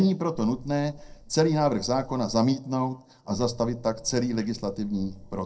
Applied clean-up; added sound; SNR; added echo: neural separator model SepFormer DNS4.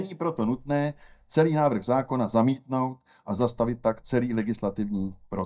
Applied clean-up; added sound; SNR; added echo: neural mask model DeepFilterNet 3.